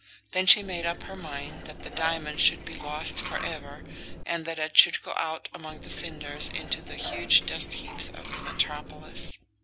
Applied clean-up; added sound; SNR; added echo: none; Liquid; 8 dB; none.